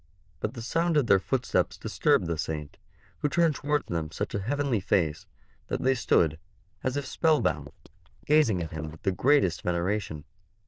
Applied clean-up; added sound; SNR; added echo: neural diffusion model UNIVERSE++.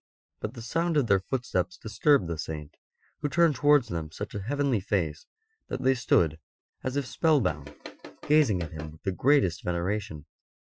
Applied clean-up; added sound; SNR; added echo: classical method Wiener filter.